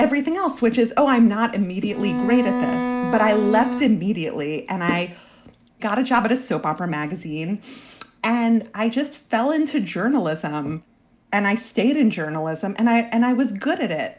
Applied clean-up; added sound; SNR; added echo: none; Bowed string instrument; 4 dB; none.